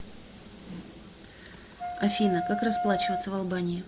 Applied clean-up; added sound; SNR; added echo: none; Wind instrument, woodwind instrument; 3 dB; none.